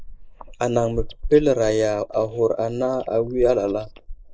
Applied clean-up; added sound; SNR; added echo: neural mask model Resemble Enhance denoiser.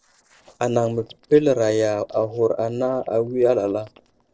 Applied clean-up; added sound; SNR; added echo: neural separator model SepFormer DNS4.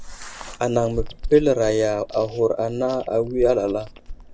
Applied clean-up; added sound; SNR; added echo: none; Chewing, mastication; 13 dB; none.